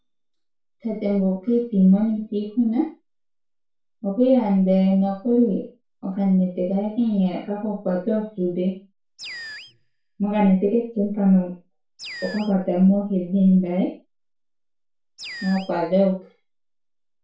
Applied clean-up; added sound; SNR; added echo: none; Animal; 18 dB; reverberation time 0.3 s.